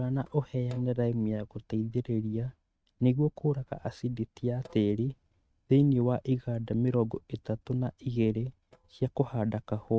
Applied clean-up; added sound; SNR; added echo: neural mask model RNNoise.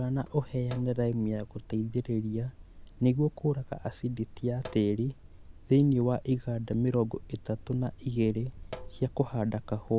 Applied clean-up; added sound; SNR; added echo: none; Sink (filling or washing); 16 dB; none.